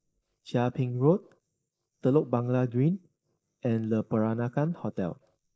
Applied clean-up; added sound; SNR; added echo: neural mask model Resemble Enhance denoiser.